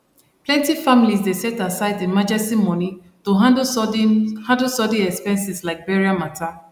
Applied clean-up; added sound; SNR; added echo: none; none; none; none.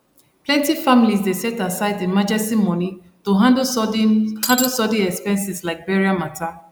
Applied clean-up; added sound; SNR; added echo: none; Shatter; 5 dB; none.